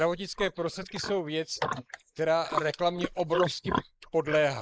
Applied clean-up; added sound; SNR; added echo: neural mask model Resemble Enhance denoiser.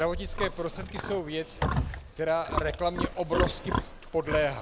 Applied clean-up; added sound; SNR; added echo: none; Livestock, farm animals, working animals; 2 dB; none.